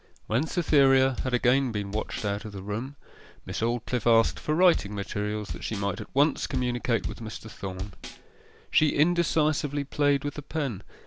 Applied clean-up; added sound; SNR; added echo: none; Bass drum; 9 dB; none.